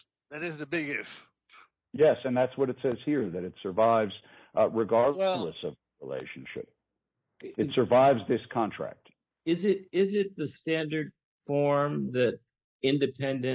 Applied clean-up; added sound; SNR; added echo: neural mask model Resemble Enhance denoiser.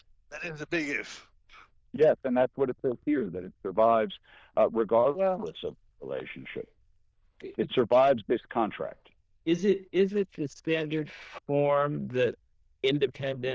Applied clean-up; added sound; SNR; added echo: neural diffusion model UNIVERSE++.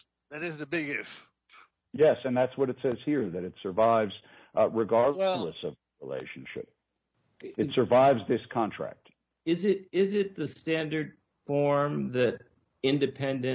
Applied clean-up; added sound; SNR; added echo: none; none; none; none.